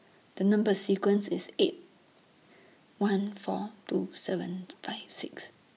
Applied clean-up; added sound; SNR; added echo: none; none; none; none.